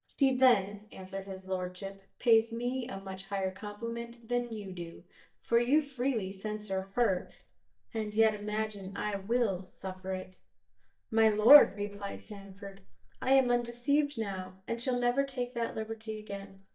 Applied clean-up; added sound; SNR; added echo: neural mask model DeepFilterNet 3.